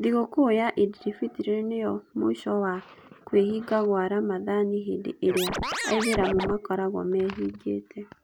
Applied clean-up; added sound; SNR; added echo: none; Scratching (performance technique); 4 dB; none.